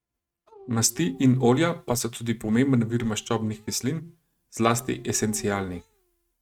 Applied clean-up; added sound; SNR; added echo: neural mask model RNNoise.